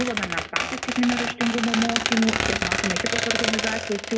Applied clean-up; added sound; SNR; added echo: none; Squeak; 0 dB; reverberation time 1.1 s.